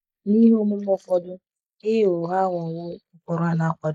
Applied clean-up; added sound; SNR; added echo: neural mask model Resemble Enhance denoiser.